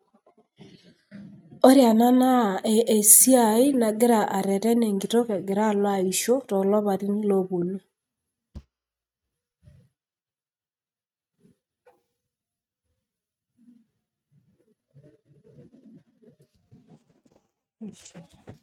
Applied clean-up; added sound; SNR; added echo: neural mask model RNNoise.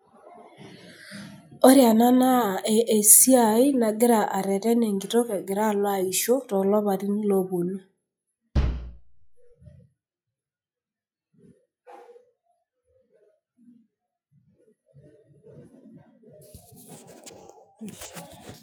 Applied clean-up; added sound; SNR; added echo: classical method log-MMSE.